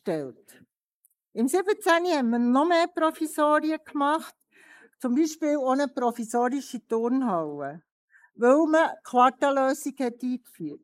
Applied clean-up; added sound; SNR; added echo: neural mask model Resemble Enhance denoiser.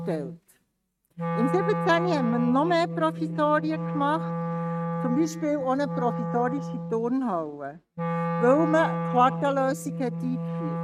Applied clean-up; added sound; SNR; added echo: neural mask model RNNoise.